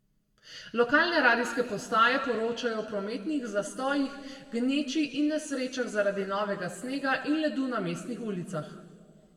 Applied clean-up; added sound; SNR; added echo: none; none; none; reverberation time 1.7 s.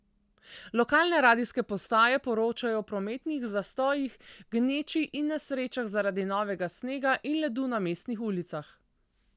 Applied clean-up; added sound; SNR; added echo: none; none; none; none.